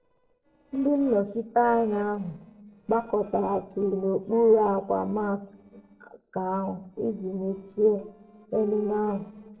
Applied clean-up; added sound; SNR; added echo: neural separator model SepFormer DNS4.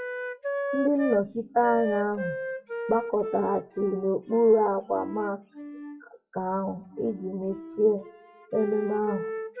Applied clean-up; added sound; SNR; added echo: classical method WPE with log-MMSE.